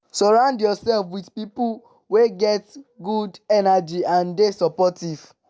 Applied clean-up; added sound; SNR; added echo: none; none; none; none.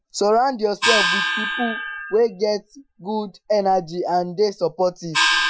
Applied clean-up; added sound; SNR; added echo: classical method Wiener filter.